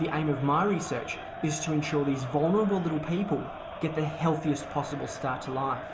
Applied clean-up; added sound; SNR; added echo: none; Crowd; 11 dB; none.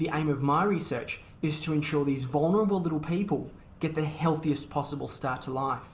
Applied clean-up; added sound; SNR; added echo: none; none; none; none.